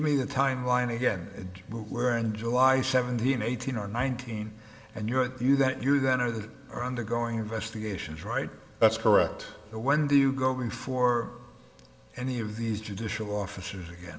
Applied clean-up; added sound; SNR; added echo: none; none; none; reverberation time 1.1 s.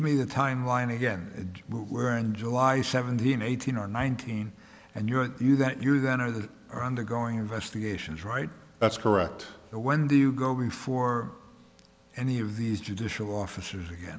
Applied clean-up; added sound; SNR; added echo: none; none; none; none.